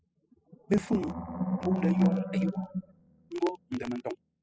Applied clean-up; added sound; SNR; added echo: classical method spectral subtraction.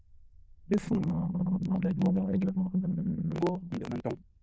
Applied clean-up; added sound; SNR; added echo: neural diffusion model UNIVERSE++.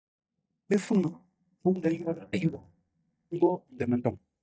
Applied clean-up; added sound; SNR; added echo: neural mask model DeepFilterNet 3.